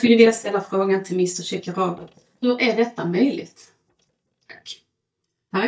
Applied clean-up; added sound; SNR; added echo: neural mask model DeepFilterNet 3.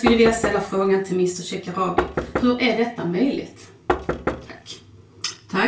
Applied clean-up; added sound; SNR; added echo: none; Knock; 6 dB; reverberation time 0.2 s.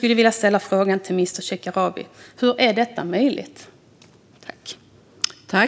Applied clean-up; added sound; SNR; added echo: none; none; none; none.